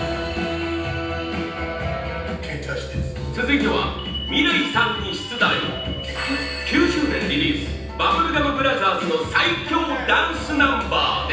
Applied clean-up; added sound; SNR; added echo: none; Musical instrument; 13 dB; reverberation time 0.9 s.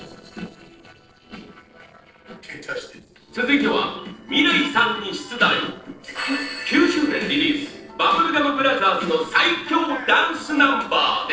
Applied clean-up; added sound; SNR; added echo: neural separator model SepFormer DNS4.